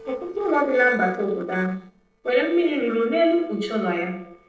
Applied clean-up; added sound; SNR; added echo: neural separator model SepFormer DNS4.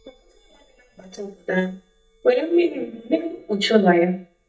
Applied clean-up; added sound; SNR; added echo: neural mask model DeepFilterNet 3.